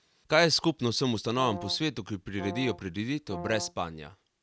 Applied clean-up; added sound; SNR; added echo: none; Brass instrument; 13 dB; none.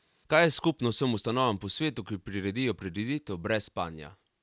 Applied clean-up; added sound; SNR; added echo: none; none; none; none.